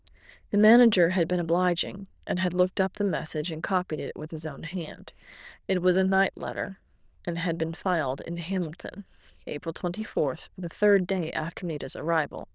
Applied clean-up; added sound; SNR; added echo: neural diffusion model UNIVERSE++.